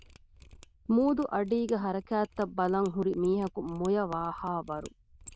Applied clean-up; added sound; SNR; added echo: neural diffusion model UNIVERSE++.